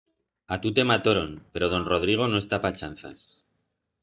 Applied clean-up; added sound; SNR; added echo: neural mask model DeepFilterNet 3.